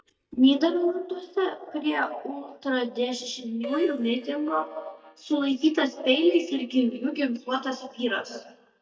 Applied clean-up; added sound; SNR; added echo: neural mask model DeepFilterNet 3.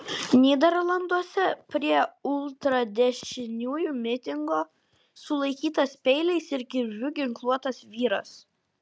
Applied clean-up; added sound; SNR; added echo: none; none; none; none.